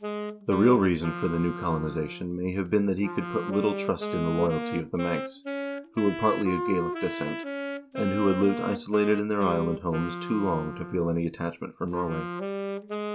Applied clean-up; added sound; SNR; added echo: none; Wind instrument, woodwind instrument; 7 dB; none.